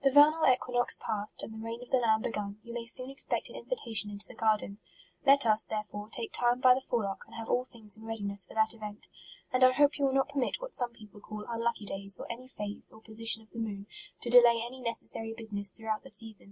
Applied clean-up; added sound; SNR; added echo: none; none; none; none.